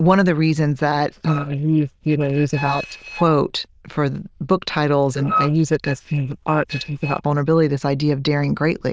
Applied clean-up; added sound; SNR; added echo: neural diffusion model UNIVERSE++.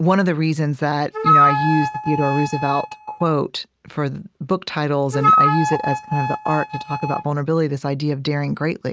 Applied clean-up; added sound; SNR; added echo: neural mask model RNNoise.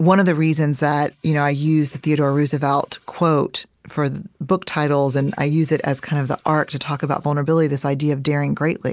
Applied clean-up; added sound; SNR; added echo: neural mask model Resemble Enhance denoiser.